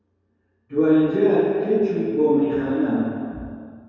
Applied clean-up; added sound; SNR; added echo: none; none; none; reverberation time 2.2 s.